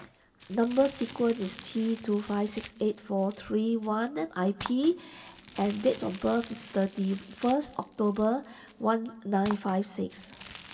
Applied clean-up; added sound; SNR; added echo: none; Crumpling, crinkling; 17 dB; reverberation time 2.7 s.